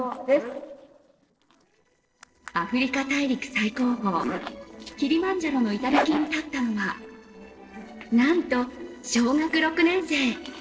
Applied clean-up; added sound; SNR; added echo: neural separator model SepFormer DNS4.